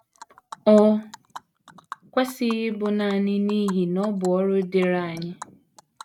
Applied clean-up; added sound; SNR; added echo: neural mask model RNNoise.